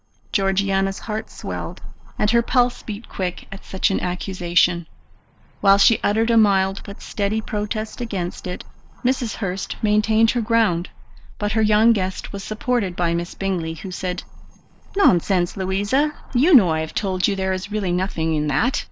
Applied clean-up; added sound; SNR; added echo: neural separator model SepFormer DNS4.